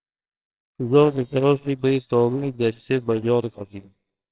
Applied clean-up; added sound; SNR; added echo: neural separator model SepFormer WHAMR!.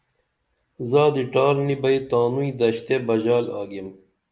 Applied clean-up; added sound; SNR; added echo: none; none; none; none.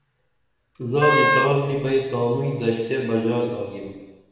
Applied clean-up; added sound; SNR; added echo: none; Wind instrument, woodwind instrument; -2 dB; reverberation time 1.1 s.